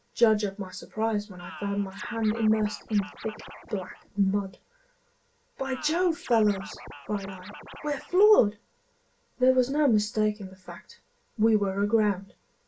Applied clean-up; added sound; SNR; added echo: none; Scratching (performance technique); 16 dB; reverberation time 0.2 s.